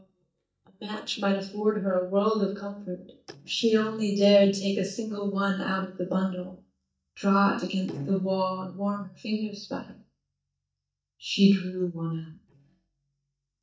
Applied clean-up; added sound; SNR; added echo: neural mask model DeepFilterNet 3.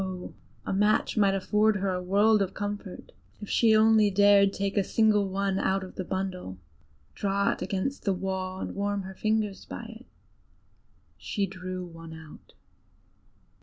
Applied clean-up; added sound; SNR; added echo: none; none; none; none.